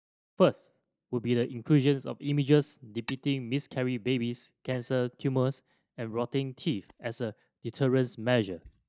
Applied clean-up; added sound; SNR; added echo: neural mask model DeepFilterNet 3.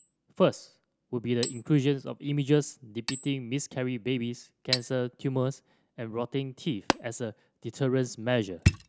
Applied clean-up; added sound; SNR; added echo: none; Hammer; 7 dB; none.